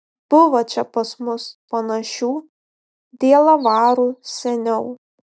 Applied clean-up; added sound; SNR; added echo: neural mask model DeepFilterNet 3.